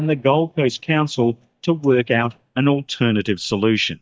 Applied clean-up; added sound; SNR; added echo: neural mask model DeepFilterNet 3.